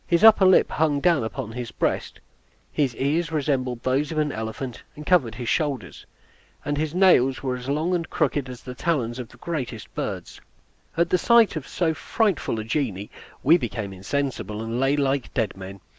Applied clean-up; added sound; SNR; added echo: none; none; none; none.